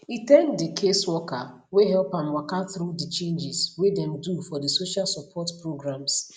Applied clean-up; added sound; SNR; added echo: none; none; none; none.